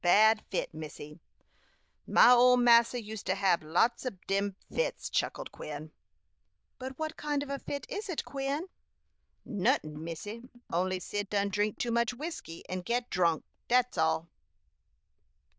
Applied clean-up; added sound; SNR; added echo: neural diffusion model UNIVERSE++.